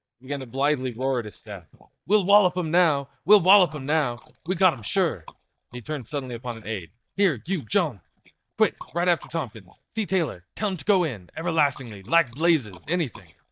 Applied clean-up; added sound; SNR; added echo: neural mask model DeepFilterNet 3.